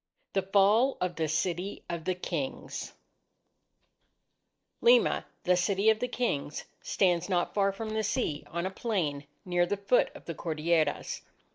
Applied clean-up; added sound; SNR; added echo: neural mask model DeepFilterNet 3.